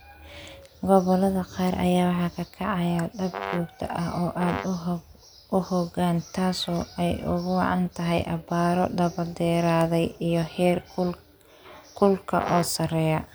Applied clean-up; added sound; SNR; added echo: none; Brass instrument; 11 dB; none.